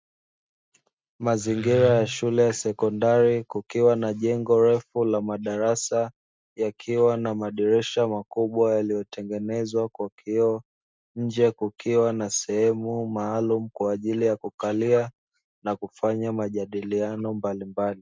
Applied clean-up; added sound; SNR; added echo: neural mask model RNNoise.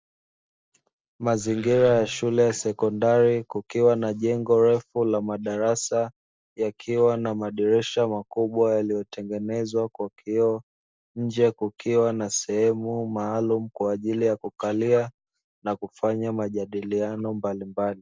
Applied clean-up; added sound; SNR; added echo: neural separator model SepFormer DNS4.